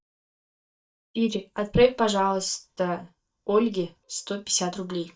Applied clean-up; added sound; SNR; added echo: neural mask model DeepFilterNet 3.